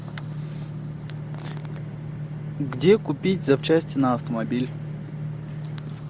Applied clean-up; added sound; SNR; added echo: none; none; none; none.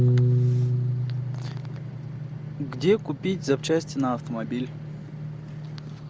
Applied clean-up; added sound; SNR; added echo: none; Piano; -1 dB; none.